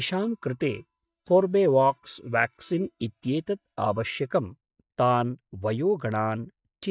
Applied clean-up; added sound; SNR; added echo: neural mask model DeepFilterNet 3.